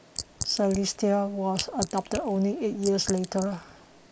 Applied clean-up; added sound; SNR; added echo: neural mask model Resemble Enhance denoiser.